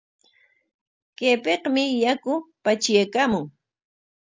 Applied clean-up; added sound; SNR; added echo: none; none; none; none.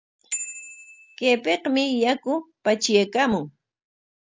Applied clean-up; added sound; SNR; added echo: none; Bicycle bell; 14 dB; none.